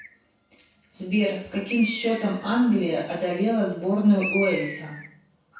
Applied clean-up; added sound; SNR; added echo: none; Bird; 13 dB; reverberation time 0.6 s.